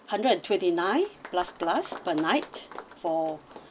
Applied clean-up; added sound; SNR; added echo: none; Applause; 16 dB; none.